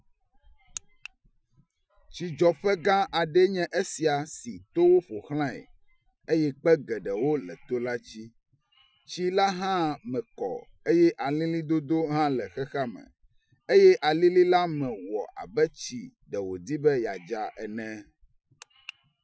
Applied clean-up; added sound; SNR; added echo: classical method Wiener filter.